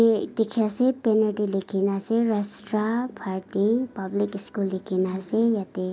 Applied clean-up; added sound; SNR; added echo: none; none; none; none.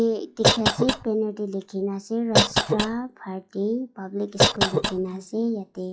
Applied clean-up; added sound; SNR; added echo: classical method log-MMSE.